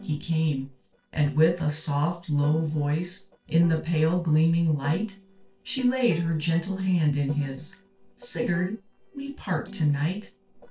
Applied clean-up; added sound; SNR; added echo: neural separator model SepFormer DNS4.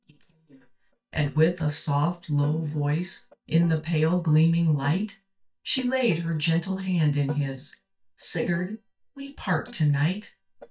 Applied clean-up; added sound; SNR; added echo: neural mask model DeepFilterNet 3.